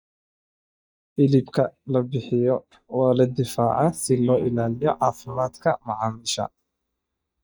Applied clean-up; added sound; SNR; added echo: neural mask model DeepFilterNet 3.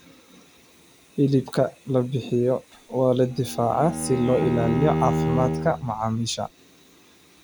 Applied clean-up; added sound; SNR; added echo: none; Bowed string instrument; 3 dB; none.